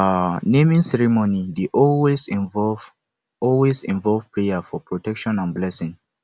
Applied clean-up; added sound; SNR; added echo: none; none; none; none.